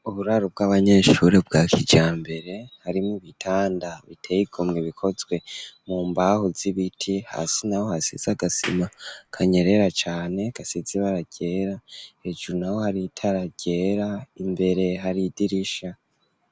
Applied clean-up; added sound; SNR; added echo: none; Clapping; 14 dB; none.